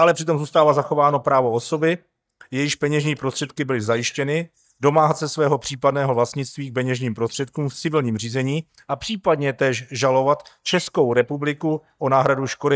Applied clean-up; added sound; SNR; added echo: neural mask model DeepFilterNet 3.